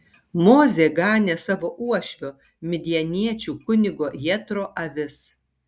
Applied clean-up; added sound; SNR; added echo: none; none; none; none.